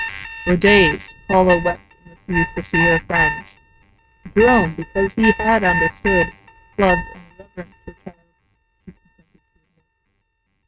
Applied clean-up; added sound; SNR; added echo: neural mask model RNNoise.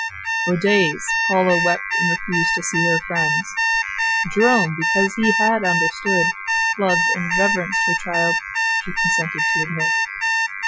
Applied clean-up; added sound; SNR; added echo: classical method Wiener filter.